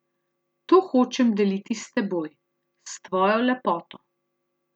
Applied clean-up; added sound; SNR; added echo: none; none; none; none.